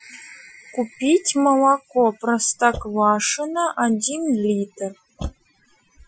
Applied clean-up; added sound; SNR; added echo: classical method Wiener filter.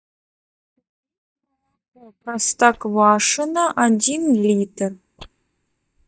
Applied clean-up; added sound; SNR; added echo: neural mask model DeepFilterNet 3.